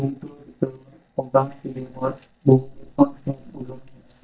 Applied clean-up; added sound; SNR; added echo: neural mask model DeepFilterNet 3.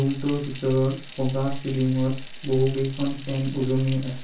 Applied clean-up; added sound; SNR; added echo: none; Sink (filling or washing) / Water tap, faucet; 12 dB; reverberation time 0.3 s.